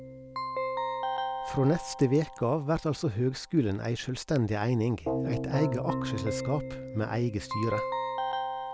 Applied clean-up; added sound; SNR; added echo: none; Keyboard (musical); 5 dB; none.